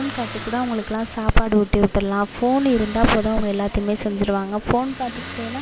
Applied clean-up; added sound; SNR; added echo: none; Motor vehicle (road); 15 dB; none.